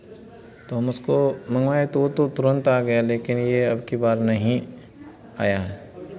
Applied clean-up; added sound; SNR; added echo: none; none; none; none.